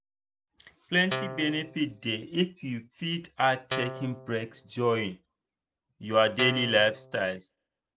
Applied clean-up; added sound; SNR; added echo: none; Guitar; 7 dB; none.